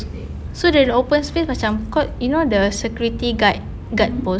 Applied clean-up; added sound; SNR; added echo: none; none; none; none.